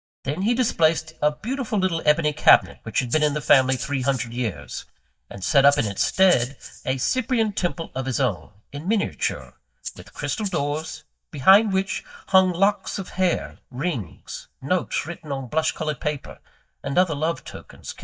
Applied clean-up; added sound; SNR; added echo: neural mask model DeepFilterNet 3.